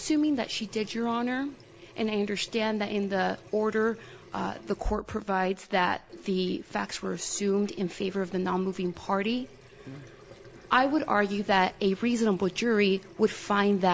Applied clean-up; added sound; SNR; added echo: none; Sink (filling or washing) / Water tap, faucet; 19 dB; none.